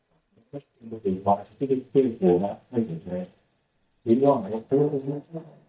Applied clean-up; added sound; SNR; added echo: neural mask model DeepFilterNet 3.